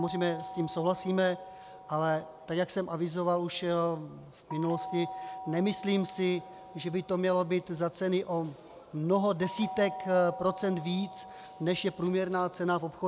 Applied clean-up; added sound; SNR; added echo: none; Doorbell; 14 dB; none.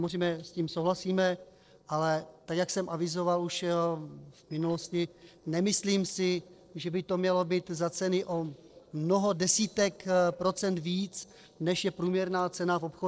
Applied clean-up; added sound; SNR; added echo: neural separator model SepFormer DNS4.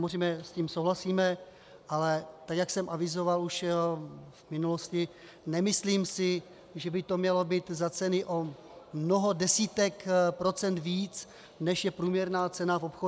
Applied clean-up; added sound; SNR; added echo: none; none; none; none.